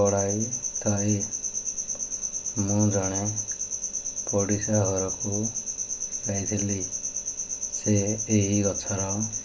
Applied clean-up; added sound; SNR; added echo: none; none; none; none.